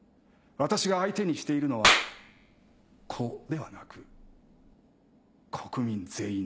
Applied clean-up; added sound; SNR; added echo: none; Clapping; -2 dB; none.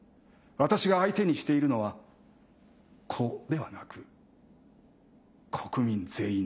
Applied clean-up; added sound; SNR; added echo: none; none; none; none.